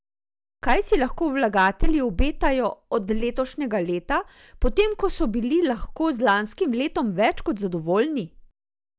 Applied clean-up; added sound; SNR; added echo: none; none; none; none.